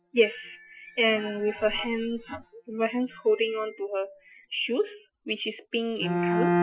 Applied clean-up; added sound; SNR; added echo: classical method Wiener filter.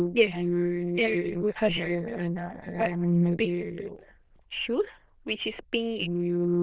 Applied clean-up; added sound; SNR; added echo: neural diffusion model UNIVERSE++.